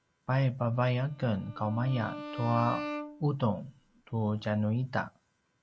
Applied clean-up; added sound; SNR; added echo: none; Bowed string instrument; 11 dB; none.